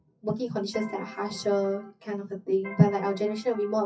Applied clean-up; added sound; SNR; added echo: classical method WPE with log-MMSE.